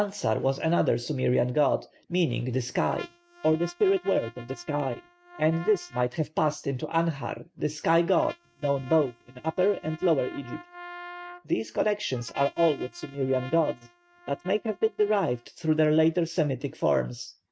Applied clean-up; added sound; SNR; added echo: neural mask model RNNoise.